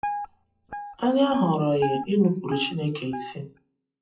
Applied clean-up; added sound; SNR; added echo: classical method WPE with log-MMSE.